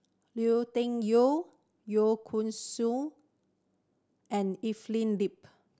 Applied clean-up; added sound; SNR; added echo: none; none; none; none.